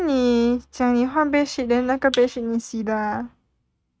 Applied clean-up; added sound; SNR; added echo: neural mask model RNNoise.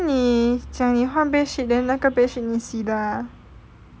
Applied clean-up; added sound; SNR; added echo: none; none; none; none.